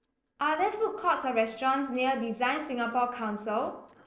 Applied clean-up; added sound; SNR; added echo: neural separator model SepFormer DNS4.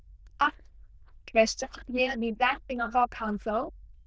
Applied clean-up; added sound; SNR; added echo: neural diffusion model UNIVERSE++.